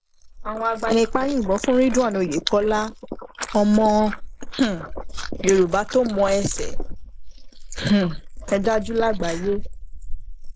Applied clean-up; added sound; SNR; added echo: neural mask model Resemble Enhance denoiser.